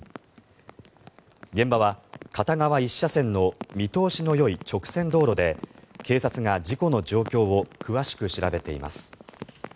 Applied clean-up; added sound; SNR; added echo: none; none; none; none.